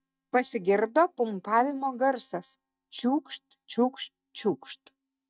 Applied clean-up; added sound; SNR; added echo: neural mask model DeepFilterNet 3.